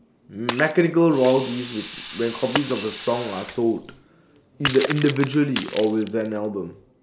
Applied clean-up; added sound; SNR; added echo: none; Shatter + Sink (filling or washing) / Water tap, faucet; 11 dB; none.